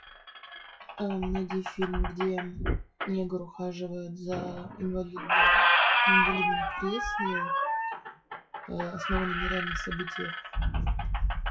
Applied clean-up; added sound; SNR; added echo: classical method WPE with log-MMSE.